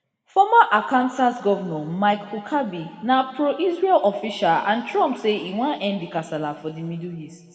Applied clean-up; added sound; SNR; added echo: none; none; none; reverberation time 2.1 s.